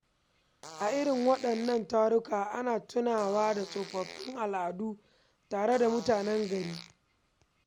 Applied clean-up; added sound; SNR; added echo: none; Fart; 18 dB; none.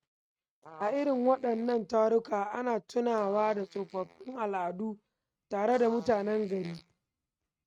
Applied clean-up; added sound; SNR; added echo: neural mask model RNNoise.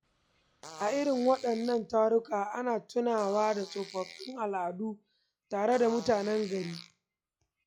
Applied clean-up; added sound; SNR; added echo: classical method log-MMSE.